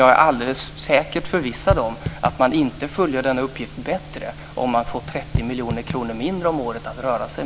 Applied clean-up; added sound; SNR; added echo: none; Raindrop / Drip; 8 dB; none.